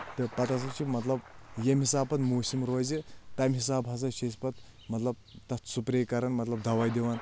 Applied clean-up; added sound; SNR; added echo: none; Thunder; 19 dB; none.